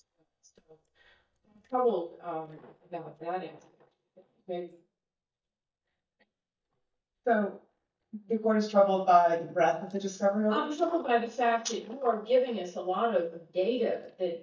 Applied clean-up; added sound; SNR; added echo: neural mask model DeepFilterNet 3.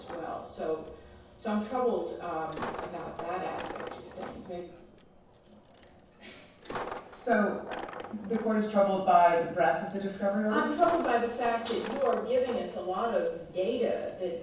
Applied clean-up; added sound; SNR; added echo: none; Coin (dropping); 14 dB; reverberation time 0.7 s.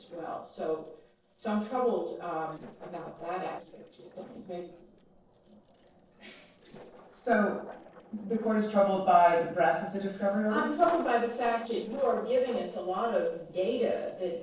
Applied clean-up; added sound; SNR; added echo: neural separator model SepFormer DNS4.